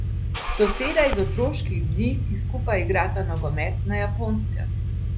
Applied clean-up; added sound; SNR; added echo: none; Engine starting / Car; -2 dB; none.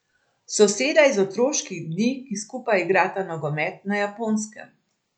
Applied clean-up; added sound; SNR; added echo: none; none; none; none.